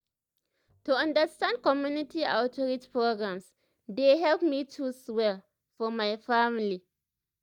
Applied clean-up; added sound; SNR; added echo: neural mask model DeepFilterNet 3.